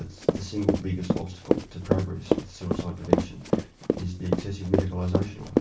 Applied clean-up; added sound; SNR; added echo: none; Run; -4 dB; reverberation time 0.3 s.